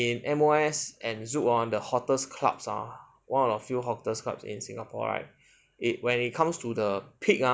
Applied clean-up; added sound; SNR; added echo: none; none; none; none.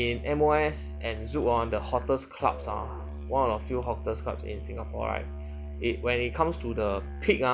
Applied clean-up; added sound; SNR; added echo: none; Musical instrument; 8 dB; none.